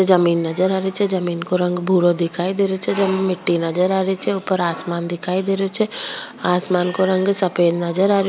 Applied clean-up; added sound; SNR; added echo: none; none; none; none.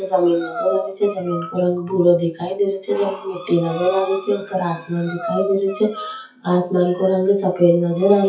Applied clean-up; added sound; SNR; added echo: classical method WPE with log-MMSE.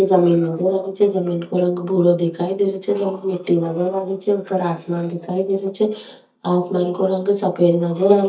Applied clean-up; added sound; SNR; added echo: neural mask model DeepFilterNet 3.